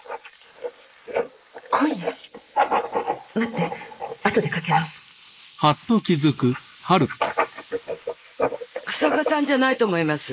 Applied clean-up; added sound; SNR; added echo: neural mask model Resemble Enhance denoiser.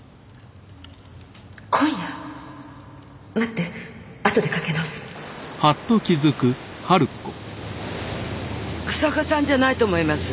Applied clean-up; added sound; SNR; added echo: none; none; none; none.